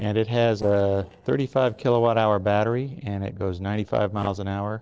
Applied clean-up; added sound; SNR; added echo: neural separator model SepFormer DNS4.